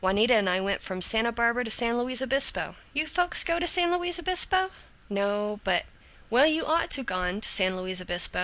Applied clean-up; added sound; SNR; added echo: none; Hi-hat; 20 dB; none.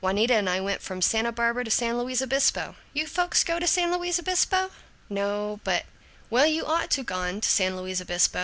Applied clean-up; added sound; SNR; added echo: none; none; none; none.